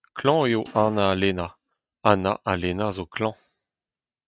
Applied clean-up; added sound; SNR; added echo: neural mask model RNNoise.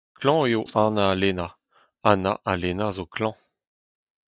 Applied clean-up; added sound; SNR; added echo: neural mask model DeepFilterNet 3.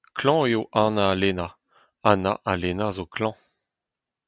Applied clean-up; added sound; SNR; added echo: none; none; none; none.